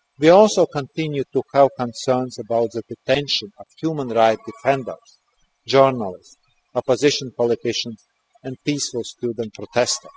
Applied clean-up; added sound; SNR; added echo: classical method spectral subtraction.